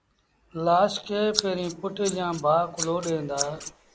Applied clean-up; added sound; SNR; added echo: neural mask model Resemble Enhance denoiser.